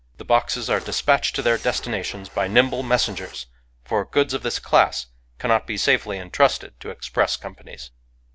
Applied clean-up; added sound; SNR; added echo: none; Camera; 19 dB; none.